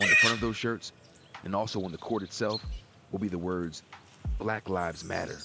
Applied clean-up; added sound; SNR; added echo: none; Livestock, farm animals, working animals; 1 dB; none.